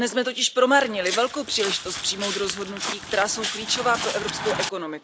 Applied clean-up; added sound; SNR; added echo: none; Walk, footsteps; 7 dB; none.